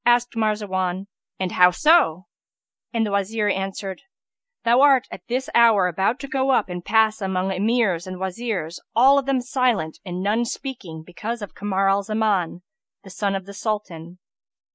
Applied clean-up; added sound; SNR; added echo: neural mask model Resemble Enhance denoiser.